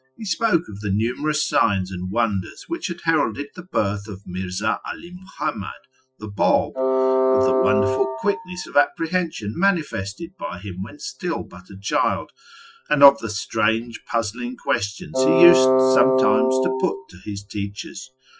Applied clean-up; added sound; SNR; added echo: classical method Wiener filter.